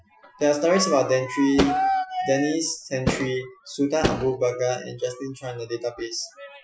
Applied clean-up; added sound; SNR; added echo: classical method Wiener filter.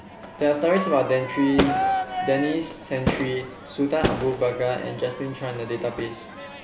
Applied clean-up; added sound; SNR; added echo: none; Crowd / Fireworks; 5 dB; none.